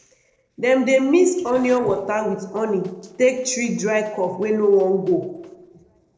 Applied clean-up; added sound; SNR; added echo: neural separator model SepFormer DNS4.